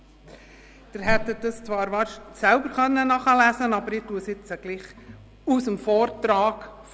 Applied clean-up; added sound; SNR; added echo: none; Whoosh, swoosh, swish; 7 dB; none.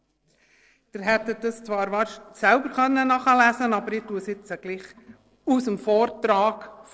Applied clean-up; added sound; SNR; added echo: neural separator model SepFormer DNS4.